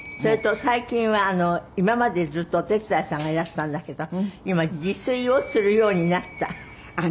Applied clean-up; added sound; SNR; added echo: none; Animal; 20 dB; none.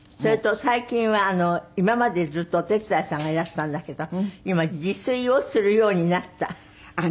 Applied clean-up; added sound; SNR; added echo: none; none; none; none.